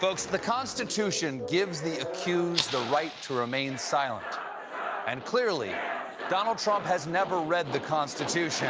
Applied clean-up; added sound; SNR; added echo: none; Fire; 8 dB; none.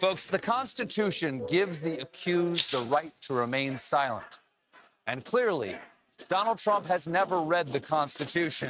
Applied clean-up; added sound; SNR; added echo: neural mask model RNNoise.